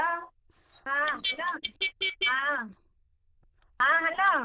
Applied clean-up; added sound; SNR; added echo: neural diffusion model UNIVERSE++.